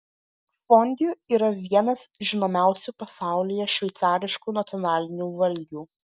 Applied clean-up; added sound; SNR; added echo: none; none; none; none.